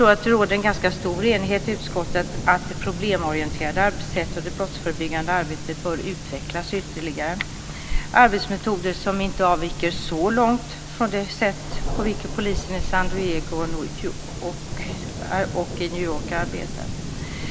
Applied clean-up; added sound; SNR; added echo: none; Thunder; 7 dB; none.